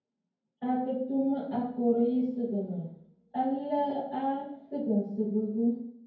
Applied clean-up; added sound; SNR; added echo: none; none; none; reverberation time 0.9 s.